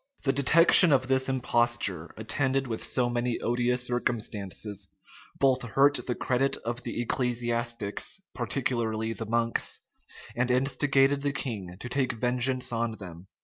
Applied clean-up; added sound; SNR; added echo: none; Tambourine; 15 dB; none.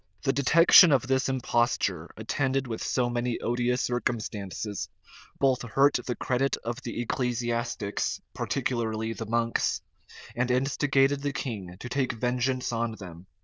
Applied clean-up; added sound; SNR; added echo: neural diffusion model UNIVERSE++.